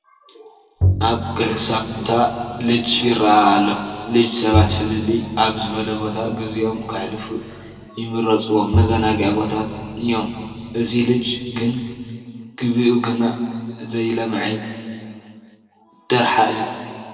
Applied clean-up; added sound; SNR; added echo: none; Bowed string instrument; 5 dB; reverberation time 2.2 s.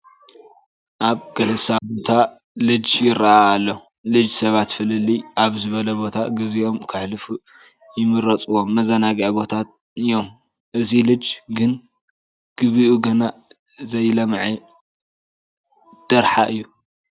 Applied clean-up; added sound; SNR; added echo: none; none; none; none.